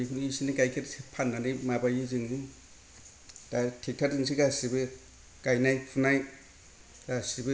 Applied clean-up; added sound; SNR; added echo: none; none; none; none.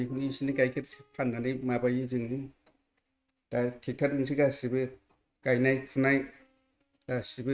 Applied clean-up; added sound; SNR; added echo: neural mask model RNNoise.